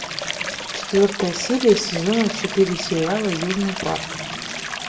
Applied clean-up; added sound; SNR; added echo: none; Stream; 7 dB; reverberation time 0.6 s.